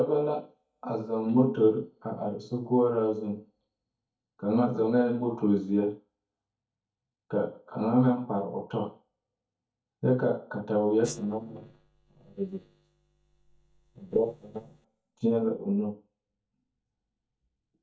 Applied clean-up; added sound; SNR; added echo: neural mask model DeepFilterNet 3.